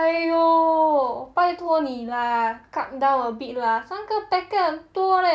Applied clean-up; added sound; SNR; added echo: none; none; none; none.